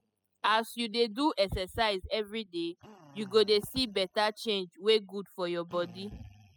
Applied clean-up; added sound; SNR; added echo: classical method spectral subtraction.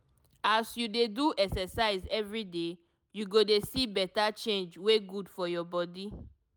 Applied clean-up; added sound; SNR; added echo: none; none; none; none.